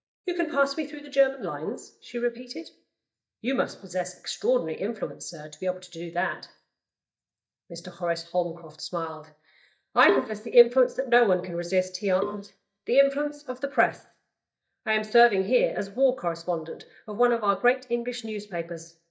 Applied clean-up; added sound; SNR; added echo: neural mask model DeepFilterNet 3.